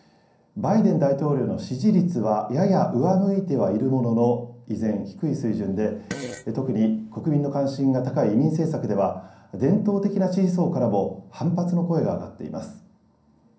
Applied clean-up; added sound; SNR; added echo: none; Fart; 16 dB; reverberation time 0.6 s.